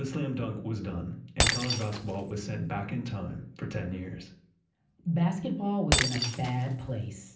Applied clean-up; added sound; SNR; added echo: none; Shatter; 3 dB; reverberation time 0.6 s.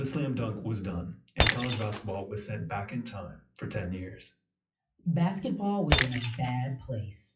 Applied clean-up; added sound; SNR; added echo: classical method WPE with log-MMSE.